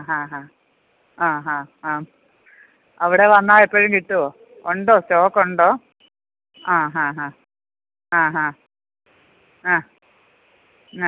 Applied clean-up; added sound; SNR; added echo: none; none; none; none.